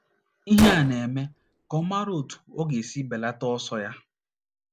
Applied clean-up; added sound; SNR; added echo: none; Gunshot, gunfire; 5 dB; none.